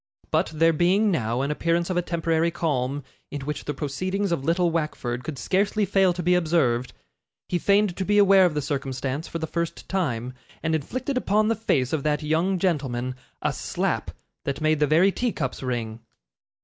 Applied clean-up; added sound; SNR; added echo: none; none; none; none.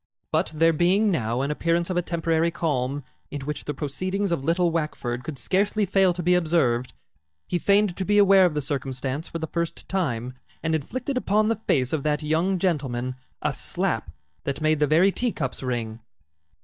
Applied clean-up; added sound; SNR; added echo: neural mask model DeepFilterNet 3.